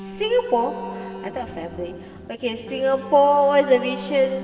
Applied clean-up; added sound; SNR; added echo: none; Alarm; 15 dB; reverberation time 2.5 s.